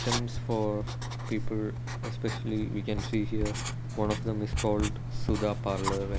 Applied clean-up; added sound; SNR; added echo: none; Writing; 0 dB; none.